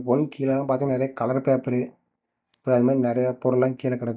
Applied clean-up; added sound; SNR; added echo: neural mask model DeepFilterNet 3.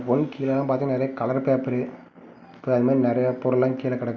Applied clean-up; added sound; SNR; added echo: none; none; none; none.